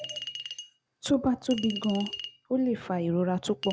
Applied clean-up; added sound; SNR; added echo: none; Chink, clink; 12 dB; none.